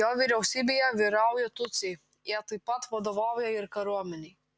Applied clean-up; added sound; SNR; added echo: none; none; none; none.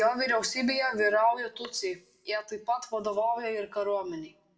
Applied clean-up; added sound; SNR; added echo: none; none; none; reverberation time 0.3 s.